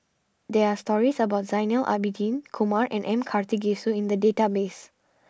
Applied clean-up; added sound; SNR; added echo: none; none; none; none.